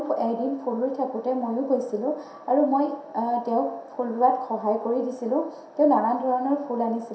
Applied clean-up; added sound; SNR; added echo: none; none; none; reverberation time 0.7 s.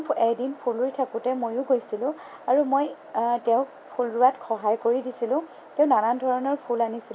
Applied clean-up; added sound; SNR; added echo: none; none; none; none.